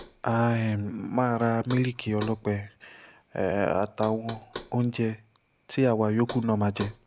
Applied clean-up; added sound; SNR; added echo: none; Knock; 18 dB; none.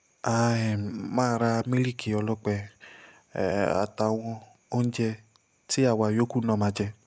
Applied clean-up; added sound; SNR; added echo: none; none; none; none.